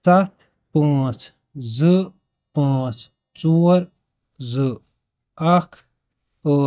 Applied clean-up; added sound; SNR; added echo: neural mask model DeepFilterNet 3.